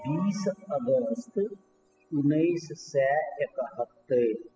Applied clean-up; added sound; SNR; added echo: classical method spectral subtraction.